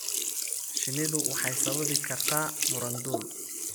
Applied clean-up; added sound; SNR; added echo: none; Sink (filling or washing); -4 dB; none.